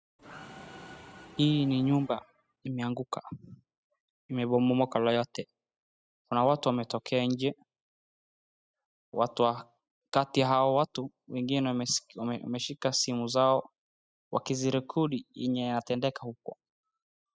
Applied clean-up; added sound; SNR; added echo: classical method spectral subtraction.